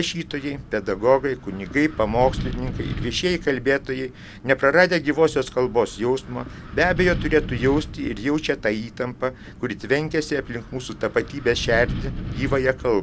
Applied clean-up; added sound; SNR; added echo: none; Wind; 10 dB; none.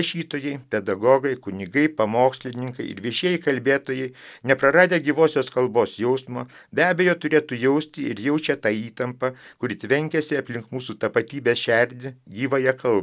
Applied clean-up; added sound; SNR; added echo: none; none; none; none.